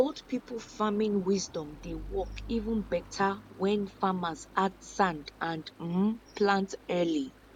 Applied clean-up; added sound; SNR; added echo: none; Stream; 17 dB; none.